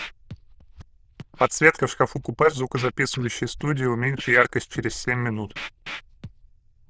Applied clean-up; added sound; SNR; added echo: neural diffusion model UNIVERSE++.